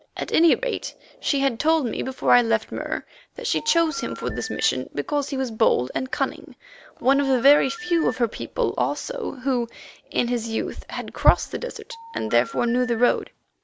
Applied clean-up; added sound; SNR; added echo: none; Telephone; 16 dB; none.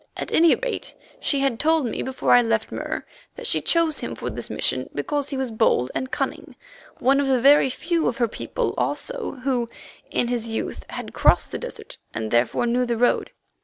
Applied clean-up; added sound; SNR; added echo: none; none; none; none.